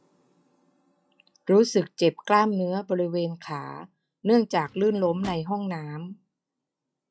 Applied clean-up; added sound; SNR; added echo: classical method log-MMSE.